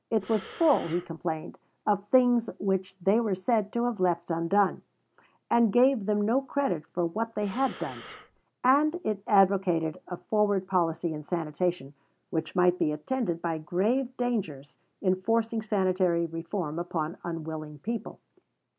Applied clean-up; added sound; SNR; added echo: none; Breathing; 17 dB; none.